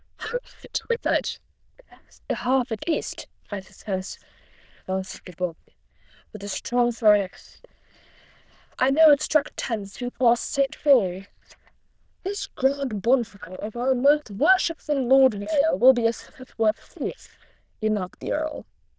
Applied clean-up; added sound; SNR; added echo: neural diffusion model UNIVERSE++.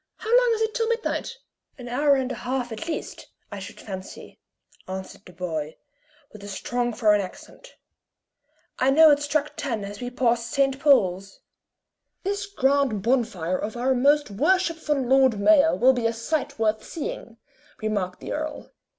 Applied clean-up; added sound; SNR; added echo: none; none; none; none.